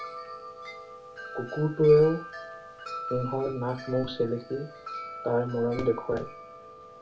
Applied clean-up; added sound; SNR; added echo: none; Wind chime; 13 dB; reverberation time 0.2 s.